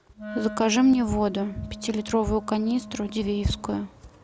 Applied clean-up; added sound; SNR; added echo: none; Wind instrument, woodwind instrument; 15 dB; none.